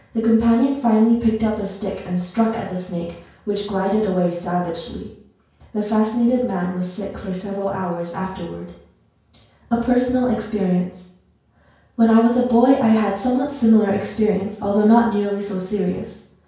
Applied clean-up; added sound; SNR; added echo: none; none; none; reverberation time 0.5 s.